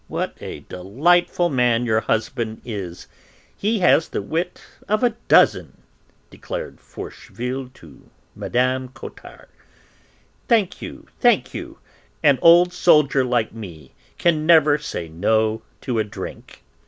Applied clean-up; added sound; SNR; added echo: none; none; none; none.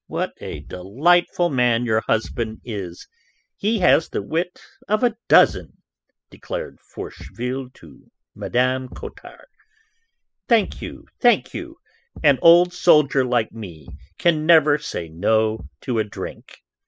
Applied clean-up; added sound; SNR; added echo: classical method spectral subtraction.